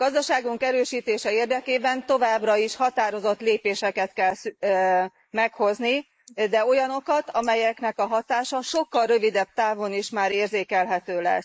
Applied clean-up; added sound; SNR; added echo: neural mask model Resemble Enhance denoiser.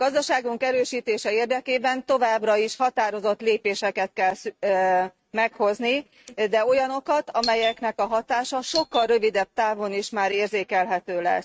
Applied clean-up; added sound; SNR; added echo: neural mask model RNNoise.